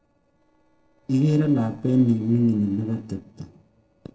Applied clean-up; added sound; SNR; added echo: neural separator model SepFormer DNS4.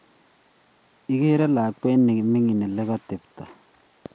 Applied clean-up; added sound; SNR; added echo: none; none; none; none.